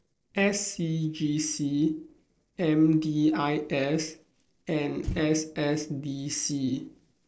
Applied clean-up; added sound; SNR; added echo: neural separator model SepFormer DNS4.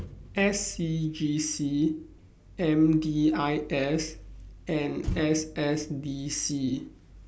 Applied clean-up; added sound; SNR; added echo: none; Motor vehicle (road); 16 dB; none.